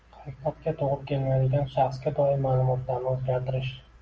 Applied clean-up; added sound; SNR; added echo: none; none; none; none.